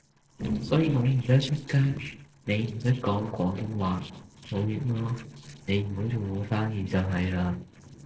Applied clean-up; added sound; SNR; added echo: neural separator model SepFormer DNS4.